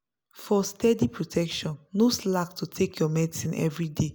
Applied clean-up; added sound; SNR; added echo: none; none; none; none.